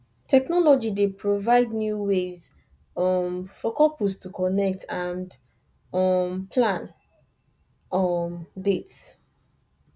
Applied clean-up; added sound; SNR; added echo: none; none; none; none.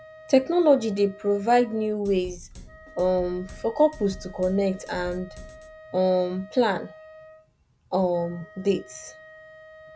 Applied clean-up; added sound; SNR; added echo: none; Wind instrument, woodwind instrument + Drum kit; 19 dB; none.